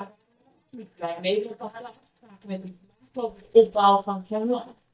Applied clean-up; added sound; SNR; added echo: neural mask model DeepFilterNet 3.